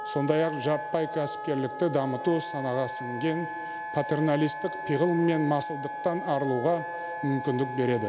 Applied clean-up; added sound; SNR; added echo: none; Wind instrument, woodwind instrument; 8 dB; none.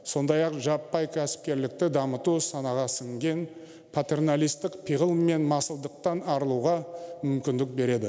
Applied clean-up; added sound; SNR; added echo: none; none; none; none.